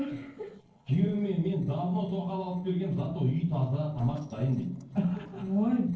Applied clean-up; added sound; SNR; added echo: neural separator model SepFormer DNS4.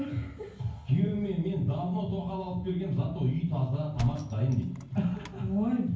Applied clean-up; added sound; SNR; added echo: none; Thump, thud; 14 dB; reverberation time 0.9 s.